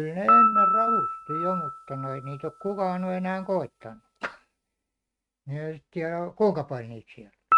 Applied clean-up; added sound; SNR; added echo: neural mask model RNNoise.